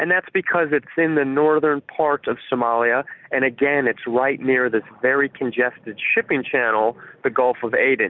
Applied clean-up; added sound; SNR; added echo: none; none; none; none.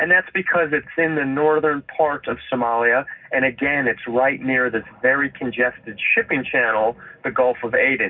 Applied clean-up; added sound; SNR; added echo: none; none; none; reverberation time 0.4 s.